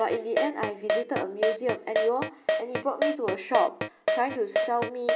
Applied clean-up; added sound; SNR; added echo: none; Keyboard (musical); 0 dB; none.